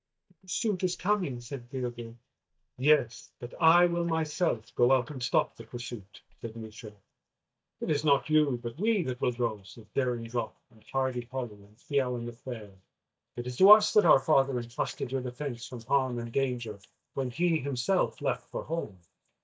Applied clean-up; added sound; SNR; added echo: neural mask model DeepFilterNet 3.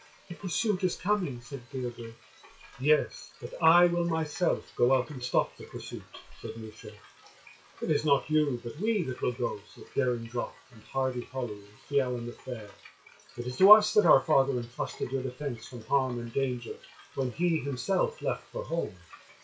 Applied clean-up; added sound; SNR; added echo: classical method WPE with log-MMSE.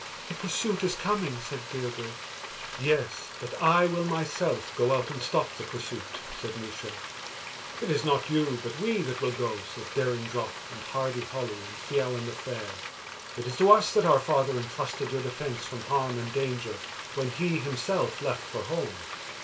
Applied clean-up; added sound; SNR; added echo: none; Frying (food); 10 dB; reverberation time 0.2 s.